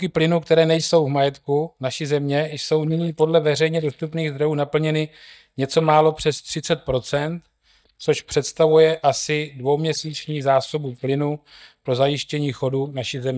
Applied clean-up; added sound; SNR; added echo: neural mask model DeepFilterNet 3.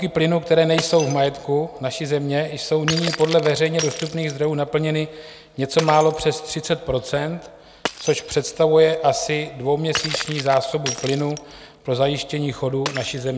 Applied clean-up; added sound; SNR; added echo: none; Shatter; 13 dB; none.